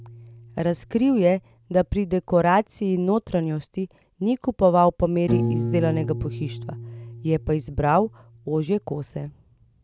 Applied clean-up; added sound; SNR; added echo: none; Piano; 10 dB; none.